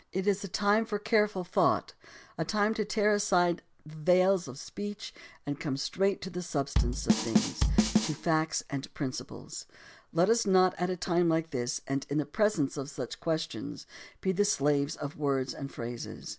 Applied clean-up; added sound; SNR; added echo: none; Drum kit; -2 dB; none.